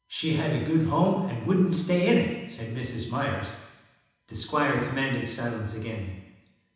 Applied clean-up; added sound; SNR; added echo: none; none; none; reverberation time 1.1 s.